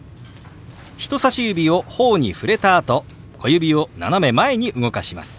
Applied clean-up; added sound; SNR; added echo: none; none; none; none.